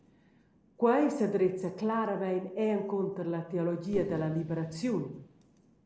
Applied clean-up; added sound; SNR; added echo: none; Fireworks; 20 dB; none.